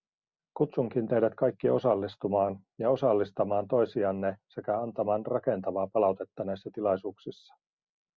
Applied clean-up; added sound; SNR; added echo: none; none; none; none.